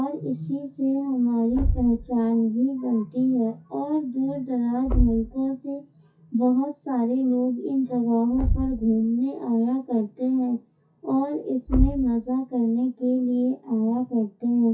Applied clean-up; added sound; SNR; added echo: classical method WPE with log-MMSE.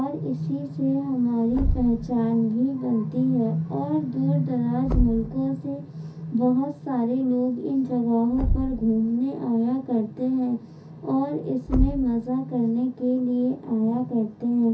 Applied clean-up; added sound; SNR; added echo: none; Thump, thud; 8 dB; reverberation time 0.3 s.